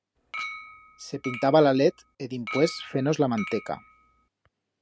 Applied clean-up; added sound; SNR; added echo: none; Chink, clink; 14 dB; none.